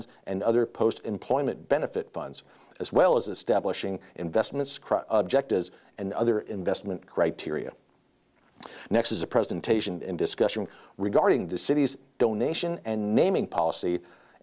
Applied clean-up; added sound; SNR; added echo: none; none; none; none.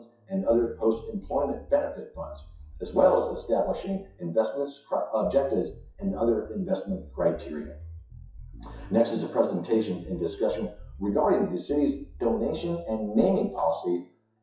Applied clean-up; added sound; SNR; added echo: classical method WPE with log-MMSE.